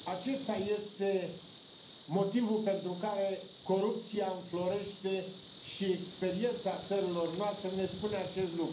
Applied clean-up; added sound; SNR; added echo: none; Insect; -2 dB; reverberation time 0.6 s.